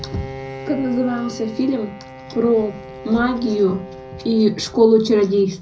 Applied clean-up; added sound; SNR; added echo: none; Bowed string instrument; 16 dB; reverberation time 0.4 s.